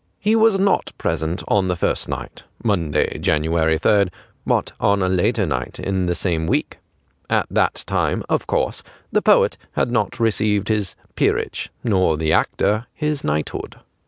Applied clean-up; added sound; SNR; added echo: none; none; none; none.